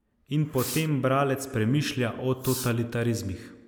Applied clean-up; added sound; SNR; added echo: neural mask model Resemble Enhance denoiser.